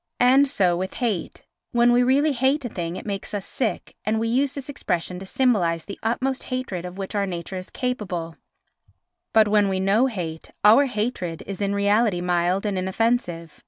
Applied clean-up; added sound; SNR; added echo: none; none; none; none.